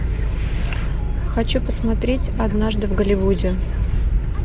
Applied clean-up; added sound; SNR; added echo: none; none; none; none.